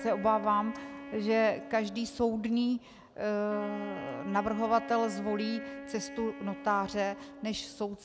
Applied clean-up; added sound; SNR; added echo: none; Wind instrument, woodwind instrument; 13 dB; none.